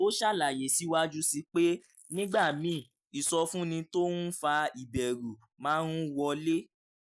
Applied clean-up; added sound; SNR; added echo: neural mask model Resemble Enhance denoiser.